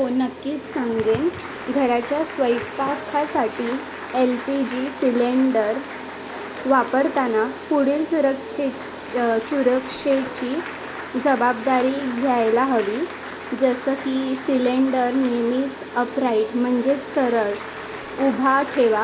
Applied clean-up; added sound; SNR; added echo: none; Applause; 16 dB; none.